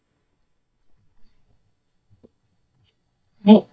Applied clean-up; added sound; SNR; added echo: neural mask model DeepFilterNet 3.